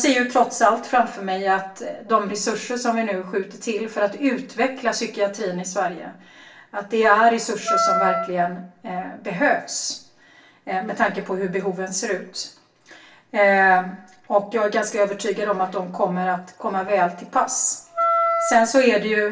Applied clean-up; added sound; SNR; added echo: none; Wind instrument, woodwind instrument; 0 dB; reverberation time 0.3 s.